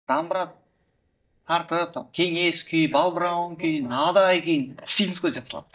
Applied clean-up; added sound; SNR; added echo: neural mask model DeepFilterNet 3.